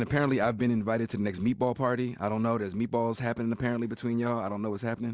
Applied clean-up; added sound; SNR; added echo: none; none; none; none.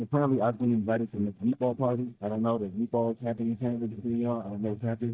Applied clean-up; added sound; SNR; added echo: neural mask model DeepFilterNet 3.